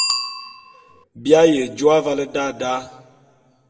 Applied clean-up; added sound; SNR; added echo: none; Bicycle bell; 11 dB; reverberation time 0.8 s.